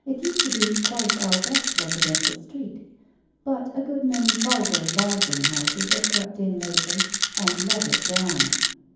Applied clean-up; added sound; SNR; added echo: none; Rattle; -4 dB; reverberation time 1.2 s.